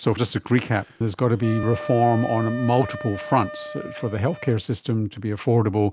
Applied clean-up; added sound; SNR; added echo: none; Wind instrument, woodwind instrument; 15 dB; none.